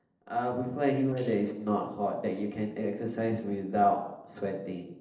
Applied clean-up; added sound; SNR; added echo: neural separator model SepFormer DNS4.